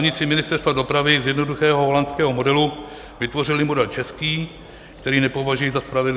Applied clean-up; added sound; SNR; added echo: none; none; none; none.